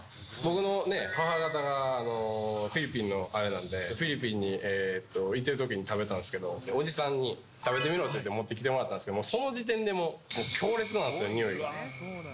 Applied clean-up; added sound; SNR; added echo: none; none; none; none.